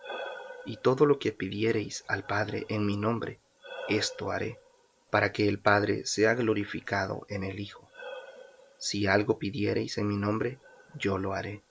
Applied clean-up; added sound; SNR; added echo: none; Breathing; 18 dB; none.